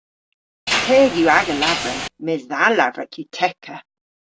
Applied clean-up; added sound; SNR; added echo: none; Mechanisms; 7 dB; none.